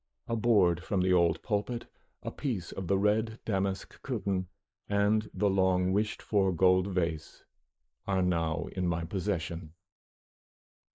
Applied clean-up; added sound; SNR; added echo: neural mask model Resemble Enhance denoiser.